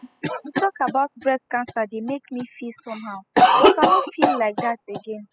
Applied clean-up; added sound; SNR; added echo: classical method spectral subtraction.